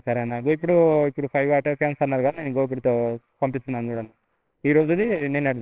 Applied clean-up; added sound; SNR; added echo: neural separator model SepFormer WHAMR!.